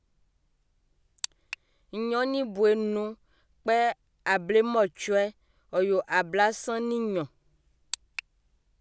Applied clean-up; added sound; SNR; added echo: none; none; none; none.